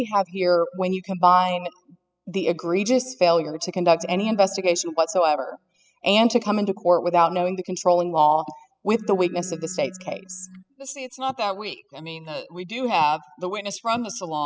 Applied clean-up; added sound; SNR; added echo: classical method spectral subtraction.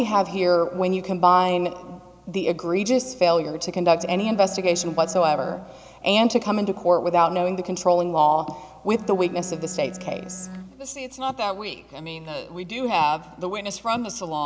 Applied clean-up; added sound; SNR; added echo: none; Bowed string instrument; 16 dB; none.